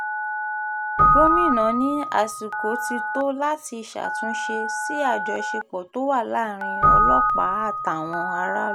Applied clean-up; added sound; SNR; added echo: none; Keyboard (musical) + Telephone; -3 dB; none.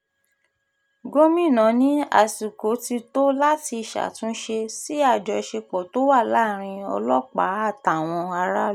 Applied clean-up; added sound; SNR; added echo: none; none; none; none.